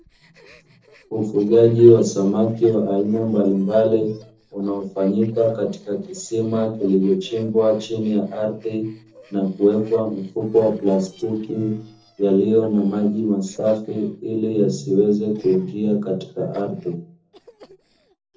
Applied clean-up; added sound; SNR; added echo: neural separator model SepFormer DNS4.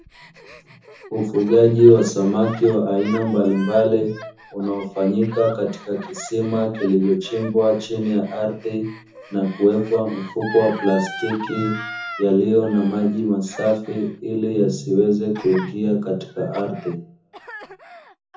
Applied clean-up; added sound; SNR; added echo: none; Gasp; 17 dB; reverberation time 0.5 s.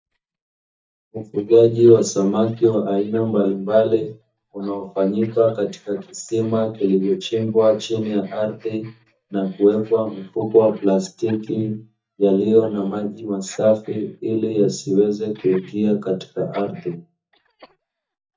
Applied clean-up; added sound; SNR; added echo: neural mask model DeepFilterNet 3.